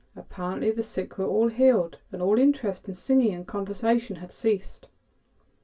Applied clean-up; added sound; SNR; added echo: none; none; none; reverberation time 0.1 s.